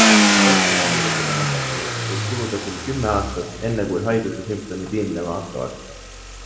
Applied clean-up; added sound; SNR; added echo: none; Car; -5 dB; reverberation time 1.1 s.